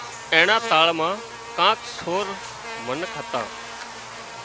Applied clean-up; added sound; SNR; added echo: none; Buzz; 11 dB; none.